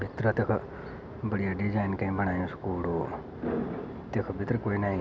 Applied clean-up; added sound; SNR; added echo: none; none; none; none.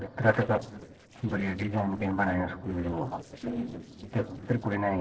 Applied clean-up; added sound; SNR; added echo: neural separator model SepFormer DNS4.